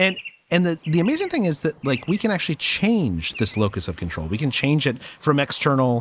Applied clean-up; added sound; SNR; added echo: neural mask model Resemble Enhance denoiser.